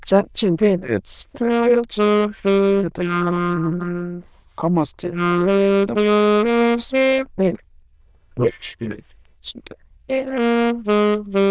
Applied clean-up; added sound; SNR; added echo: neural diffusion model UNIVERSE++.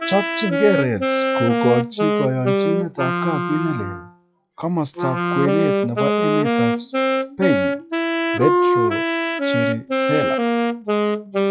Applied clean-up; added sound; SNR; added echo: classical method log-MMSE.